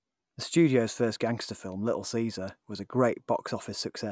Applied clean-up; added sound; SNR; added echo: none; none; none; none.